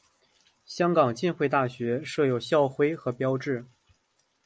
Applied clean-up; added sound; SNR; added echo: none; none; none; none.